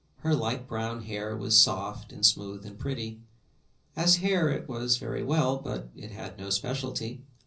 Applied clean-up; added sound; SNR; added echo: none; none; none; reverberation time 0.5 s.